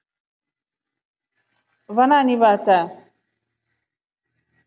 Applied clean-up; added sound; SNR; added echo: none; none; none; none.